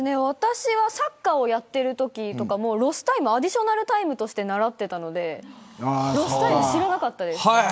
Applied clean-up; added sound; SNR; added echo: none; none; none; none.